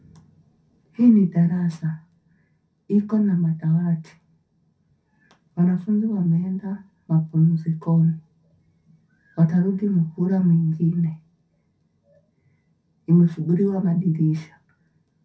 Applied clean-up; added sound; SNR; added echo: none; none; none; reverberation time 0.3 s.